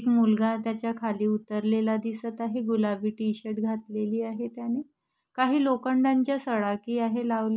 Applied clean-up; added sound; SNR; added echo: none; none; none; none.